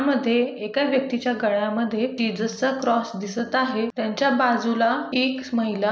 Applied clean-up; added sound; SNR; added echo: none; none; none; none.